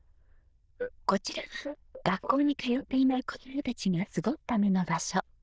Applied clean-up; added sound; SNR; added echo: neural diffusion model UNIVERSE++.